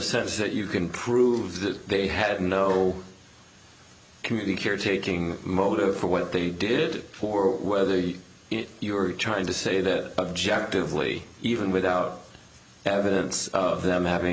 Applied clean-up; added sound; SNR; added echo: none; none; none; none.